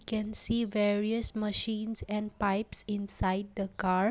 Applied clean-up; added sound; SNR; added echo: none; none; none; none.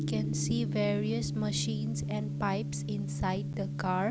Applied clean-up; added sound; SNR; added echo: none; Gong; 1 dB; none.